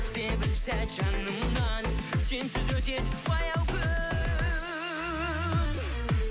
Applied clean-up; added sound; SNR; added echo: none; none; none; none.